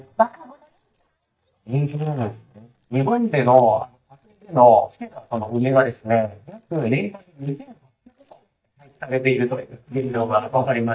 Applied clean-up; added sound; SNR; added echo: neural mask model DeepFilterNet 3.